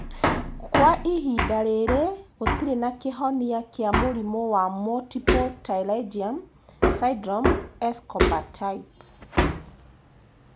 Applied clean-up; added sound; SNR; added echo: none; Hammer; 2 dB; none.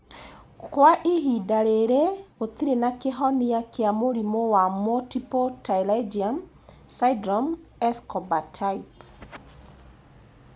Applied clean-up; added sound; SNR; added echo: none; none; none; none.